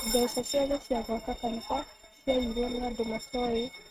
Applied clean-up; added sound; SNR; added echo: neural mask model RNNoise.